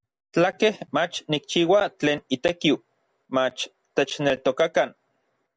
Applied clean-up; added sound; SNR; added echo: none; none; none; none.